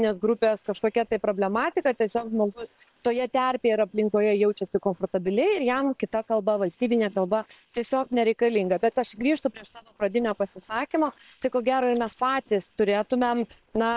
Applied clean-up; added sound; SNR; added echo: neural separator model SepFormer WHAM!.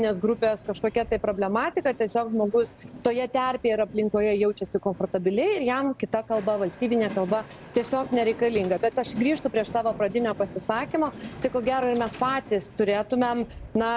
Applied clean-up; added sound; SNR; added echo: none; Train; 17 dB; none.